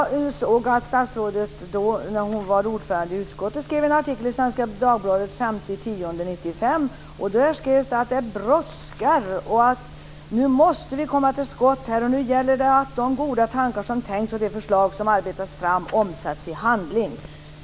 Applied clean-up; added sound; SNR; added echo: none; none; none; none.